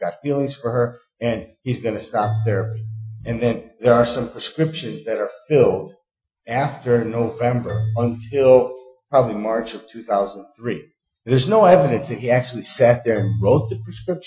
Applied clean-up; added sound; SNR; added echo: classical method Wiener filter.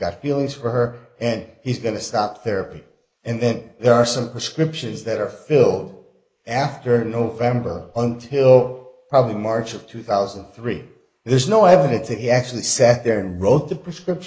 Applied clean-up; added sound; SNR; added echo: neural mask model Resemble Enhance denoiser.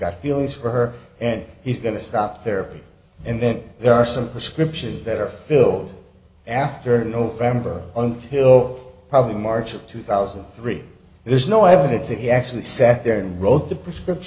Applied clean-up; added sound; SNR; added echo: none; none; none; none.